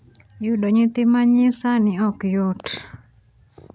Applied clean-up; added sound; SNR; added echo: none; none; none; none.